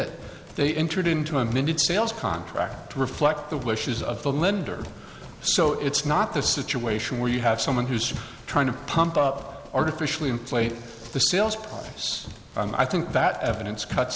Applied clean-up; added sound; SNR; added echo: none; Run; 15 dB; none.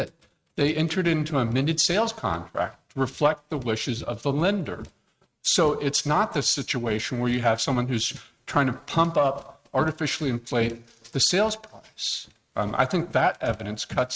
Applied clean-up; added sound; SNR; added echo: neural mask model RNNoise.